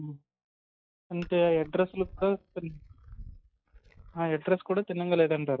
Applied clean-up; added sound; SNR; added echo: classical method log-MMSE.